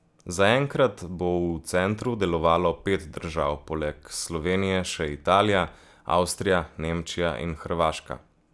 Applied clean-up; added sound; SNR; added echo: none; none; none; none.